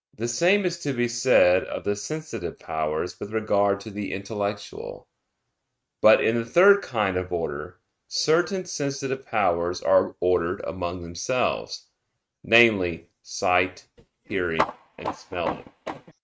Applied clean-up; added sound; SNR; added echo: neural mask model RNNoise.